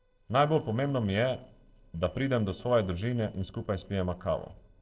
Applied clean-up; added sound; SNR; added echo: neural separator model SepFormer DNS4.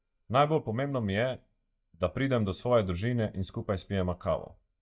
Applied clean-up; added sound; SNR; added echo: neural mask model DeepFilterNet 3.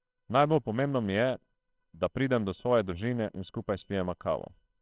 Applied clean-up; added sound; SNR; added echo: neural separator model SepFormer WHAMR!.